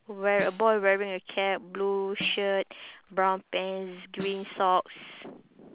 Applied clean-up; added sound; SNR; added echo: none; Snare drum; 19 dB; none.